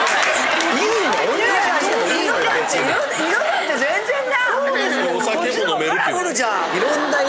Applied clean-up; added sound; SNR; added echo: none; none; none; none.